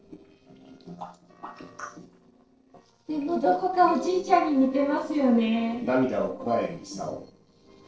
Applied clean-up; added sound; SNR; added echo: neural separator model SepFormer DNS4.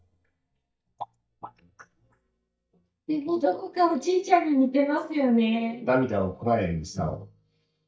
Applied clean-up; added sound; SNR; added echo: neural mask model DeepFilterNet 3.